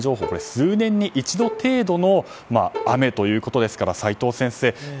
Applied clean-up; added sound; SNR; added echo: none; Bowed string instrument; 13 dB; none.